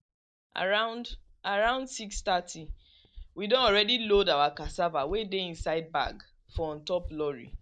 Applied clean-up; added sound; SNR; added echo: neural mask model DeepFilterNet 3.